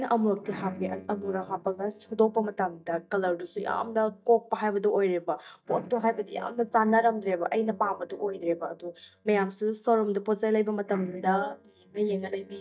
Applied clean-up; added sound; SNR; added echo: neural mask model DeepFilterNet 3.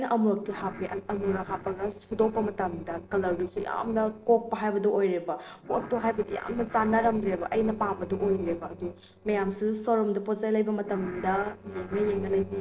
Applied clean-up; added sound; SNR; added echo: neural separator model SepFormer DNS4.